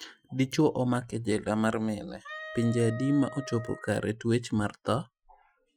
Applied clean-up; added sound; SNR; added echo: classical method Wiener filter.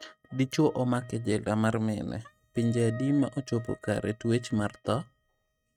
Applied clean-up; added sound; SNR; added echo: neural mask model RNNoise.